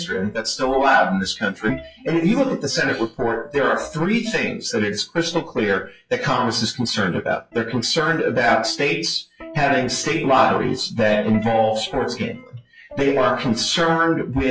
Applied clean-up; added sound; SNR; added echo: classical method WPE with log-MMSE.